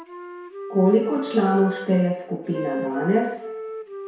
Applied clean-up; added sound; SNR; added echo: none; Wind instrument, woodwind instrument; 11 dB; reverberation time 0.7 s.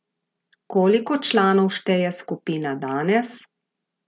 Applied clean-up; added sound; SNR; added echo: none; none; none; none.